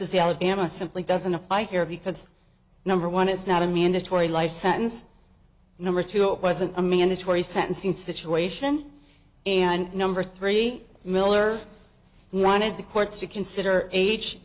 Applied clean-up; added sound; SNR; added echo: none; none; none; none.